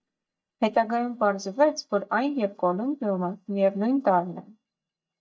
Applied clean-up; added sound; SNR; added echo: neural mask model DeepFilterNet 3.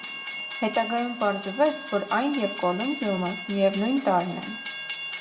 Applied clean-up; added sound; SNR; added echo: none; Train; 8 dB; reverberation time 0.6 s.